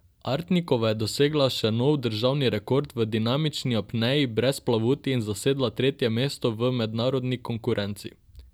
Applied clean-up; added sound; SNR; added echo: none; none; none; none.